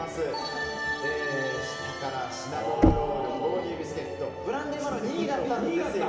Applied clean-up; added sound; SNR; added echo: none; Knock; 1 dB; reverberation time 2.3 s.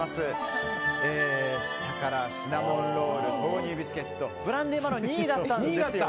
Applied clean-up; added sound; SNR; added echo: none; none; none; none.